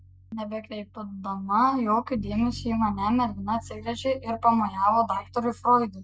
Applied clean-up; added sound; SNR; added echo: none; Bass guitar; 17 dB; none.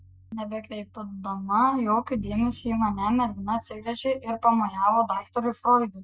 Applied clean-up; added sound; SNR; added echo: neural mask model RNNoise.